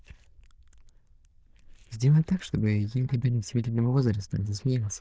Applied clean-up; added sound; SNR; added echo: neural diffusion model UNIVERSE++.